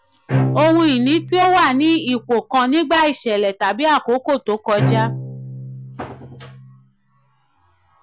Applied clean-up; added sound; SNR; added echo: none; Bowed string instrument; 7 dB; none.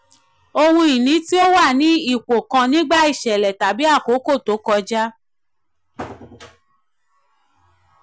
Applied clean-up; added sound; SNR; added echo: none; none; none; none.